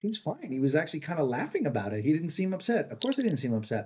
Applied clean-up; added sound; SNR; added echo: neural mask model DeepFilterNet 3.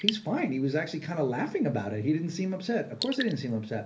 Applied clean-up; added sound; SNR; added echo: none; Raindrop / Drip; 11 dB; reverberation time 0.3 s.